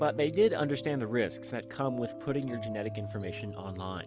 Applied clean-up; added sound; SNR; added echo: none; none; none; none.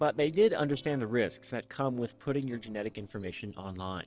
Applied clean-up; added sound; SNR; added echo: neural separator model SepFormer DNS4.